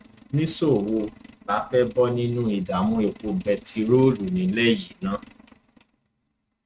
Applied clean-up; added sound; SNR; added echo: neural mask model RNNoise.